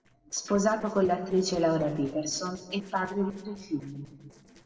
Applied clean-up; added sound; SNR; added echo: neural separator model SepFormer DNS4.